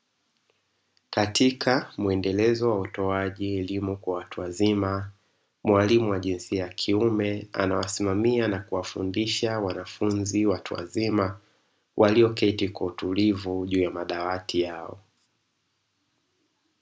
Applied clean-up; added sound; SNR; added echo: none; none; none; none.